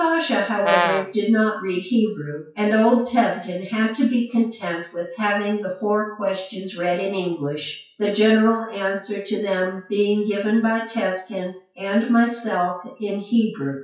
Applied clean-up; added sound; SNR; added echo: classical method WPE with log-MMSE.